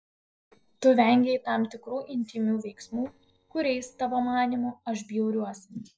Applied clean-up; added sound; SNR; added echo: neural separator model SepFormer DNS4.